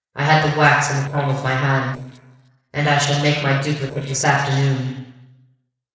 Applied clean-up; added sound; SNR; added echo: neural separator model SepFormer DNS4.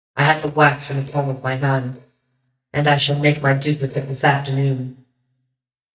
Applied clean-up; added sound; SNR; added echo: neural mask model DeepFilterNet 3.